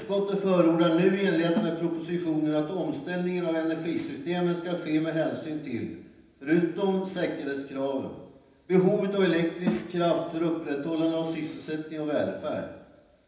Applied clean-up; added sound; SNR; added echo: none; Snare drum; 5 dB; reverberation time 0.9 s.